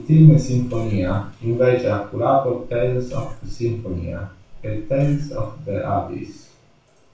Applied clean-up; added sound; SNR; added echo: none; Meow; 12 dB; reverberation time 0.4 s.